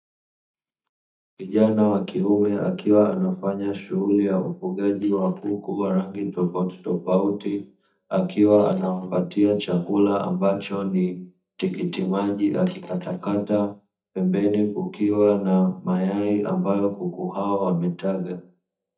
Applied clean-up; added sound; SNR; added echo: neural mask model DeepFilterNet 3.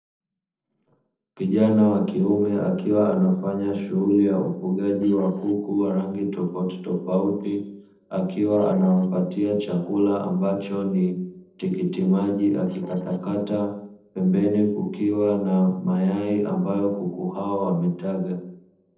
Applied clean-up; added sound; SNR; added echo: neural separator model SepFormer DNS4.